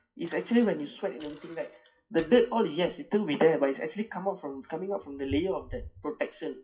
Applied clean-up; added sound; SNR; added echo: classical method WPE with log-MMSE.